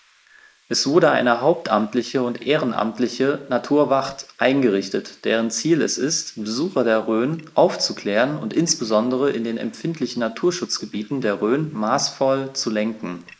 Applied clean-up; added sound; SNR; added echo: neural mask model Resemble Enhance denoiser.